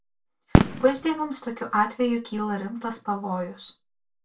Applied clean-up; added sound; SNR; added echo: none; Fireworks; -1 dB; reverberation time 0.2 s.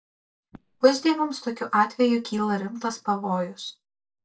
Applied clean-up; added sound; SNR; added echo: neural mask model DeepFilterNet 3.